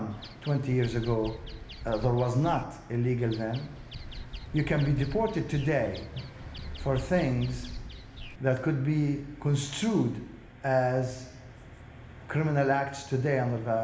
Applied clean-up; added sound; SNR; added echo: none; Bird vocalization, bird call, bird song; 13 dB; reverberation time 1.1 s.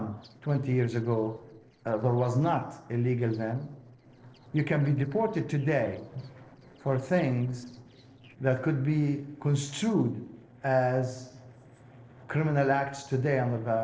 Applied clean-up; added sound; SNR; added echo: neural separator model SepFormer DNS4.